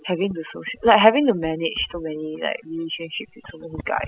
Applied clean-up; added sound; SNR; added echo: classical method spectral subtraction.